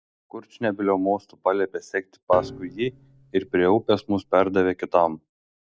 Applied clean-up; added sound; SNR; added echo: none; Piano; 17 dB; none.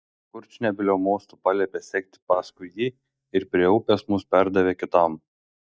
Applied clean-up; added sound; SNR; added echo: neural mask model DeepFilterNet 3.